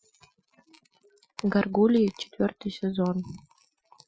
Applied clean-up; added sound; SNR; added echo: classical method Wiener filter.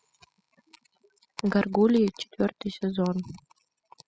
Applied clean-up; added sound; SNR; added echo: classical method spectral subtraction.